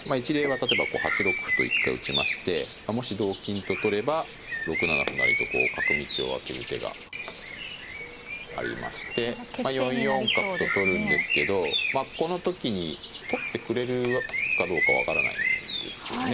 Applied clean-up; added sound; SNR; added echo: none; Bird; 0 dB; none.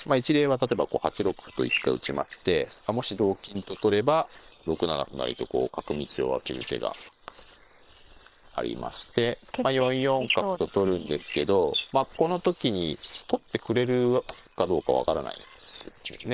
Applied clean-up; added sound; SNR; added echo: neural separator model SepFormer WHAM!.